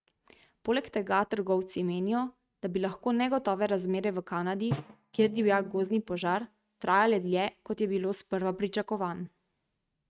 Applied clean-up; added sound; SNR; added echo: neural mask model RNNoise.